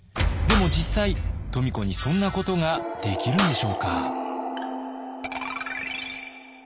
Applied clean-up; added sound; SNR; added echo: none; Shatter; 9 dB; none.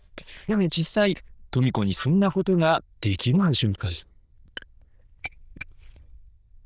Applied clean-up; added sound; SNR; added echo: neural diffusion model UNIVERSE++.